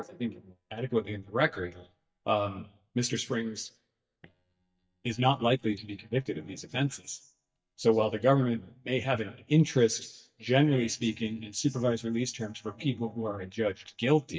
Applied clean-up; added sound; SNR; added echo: neural mask model DeepFilterNet 3.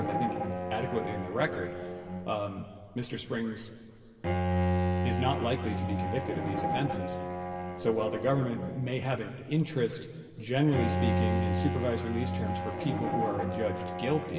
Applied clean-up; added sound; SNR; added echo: none; Bowed string instrument; 0 dB; reverberation time 2.8 s.